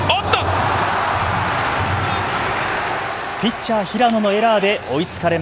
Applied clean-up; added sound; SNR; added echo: none; none; none; none.